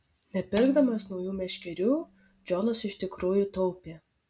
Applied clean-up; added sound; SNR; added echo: none; Bowed string instrument; 17 dB; none.